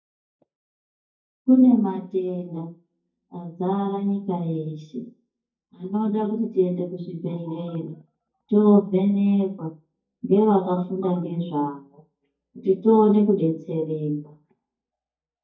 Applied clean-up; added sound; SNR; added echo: neural mask model DeepFilterNet 3.